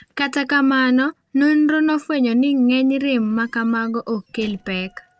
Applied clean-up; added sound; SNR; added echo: neural separator model SepFormer DNS4.